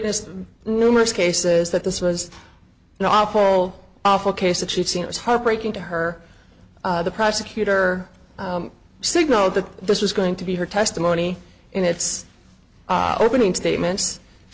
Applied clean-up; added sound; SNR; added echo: none; none; none; none.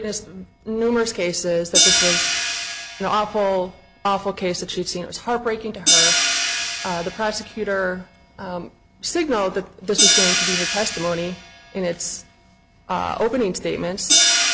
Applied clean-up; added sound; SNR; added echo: none; Hi-hat; -1 dB; none.